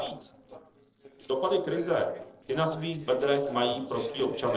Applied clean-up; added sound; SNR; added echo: neural separator model SepFormer DNS4.